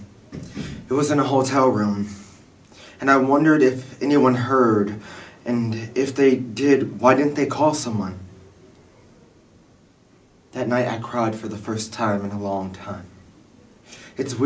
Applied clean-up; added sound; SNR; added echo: none; none; none; none.